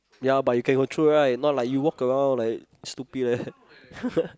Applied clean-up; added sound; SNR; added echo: none; none; none; none.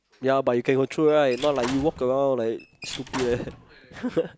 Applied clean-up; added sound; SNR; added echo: none; Squeak / Slam / Wood; 14 dB; none.